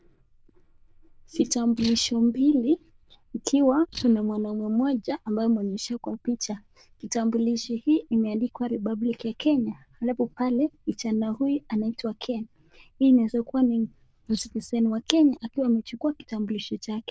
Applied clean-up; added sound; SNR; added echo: neural diffusion model UNIVERSE++.